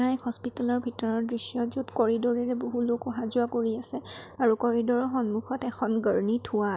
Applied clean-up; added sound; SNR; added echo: none; none; none; none.